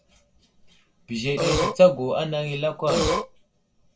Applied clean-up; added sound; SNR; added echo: none; Burping, eructation; -1 dB; reverberation time 0.2 s.